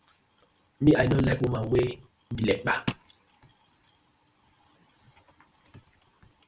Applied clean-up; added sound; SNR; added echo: none; none; none; none.